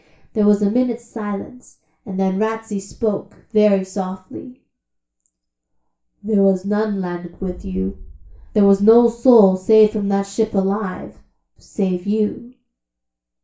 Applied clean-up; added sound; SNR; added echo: none; Boom; 17 dB; reverberation time 0.3 s.